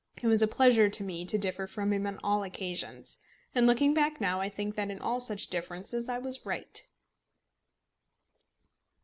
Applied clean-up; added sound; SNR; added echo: none; none; none; none.